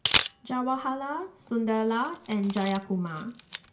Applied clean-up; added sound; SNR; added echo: none; Camera; 1 dB; reverberation time 0.5 s.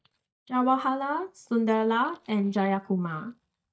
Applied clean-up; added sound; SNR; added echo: neural mask model DeepFilterNet 3.